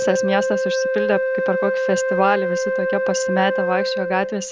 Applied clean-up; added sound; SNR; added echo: none; Wind instrument, woodwind instrument; -1 dB; none.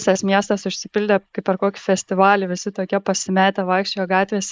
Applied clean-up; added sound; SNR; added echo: neural mask model Resemble Enhance denoiser.